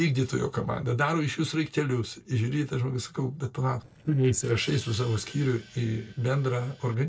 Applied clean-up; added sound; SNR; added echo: neural separator model SepFormer DNS4.